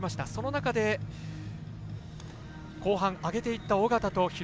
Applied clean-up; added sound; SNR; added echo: none; none; none; none.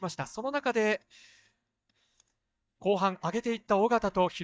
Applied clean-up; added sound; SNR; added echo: neural mask model DeepFilterNet 3.